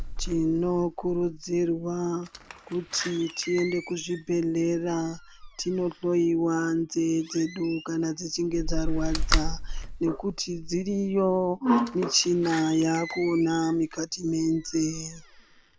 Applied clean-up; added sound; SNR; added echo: none; Slam; 7 dB; none.